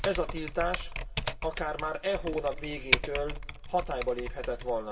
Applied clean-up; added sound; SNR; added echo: none; Typing; 2 dB; reverberation time 0.2 s.